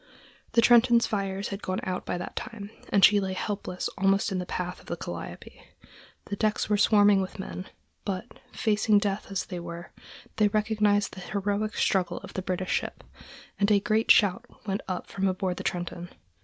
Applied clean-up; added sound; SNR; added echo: none; none; none; none.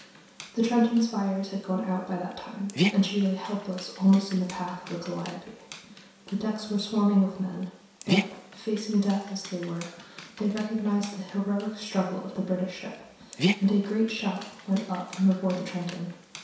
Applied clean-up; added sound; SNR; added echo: none; Dog; 8 dB; reverberation time 0.7 s.